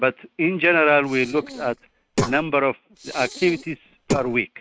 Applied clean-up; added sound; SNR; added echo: neural mask model RNNoise.